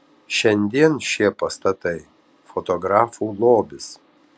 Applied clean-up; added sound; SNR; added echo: none; none; none; none.